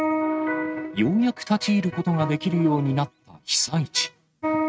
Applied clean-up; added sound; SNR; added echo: neural mask model RNNoise.